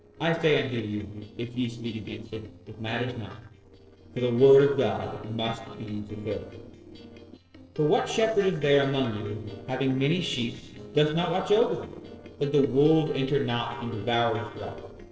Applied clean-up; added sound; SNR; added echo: neural separator model SepFormer DNS4.